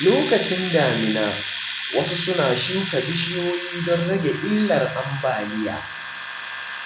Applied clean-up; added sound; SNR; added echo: none; Domestic sounds, home sounds; 6 dB; none.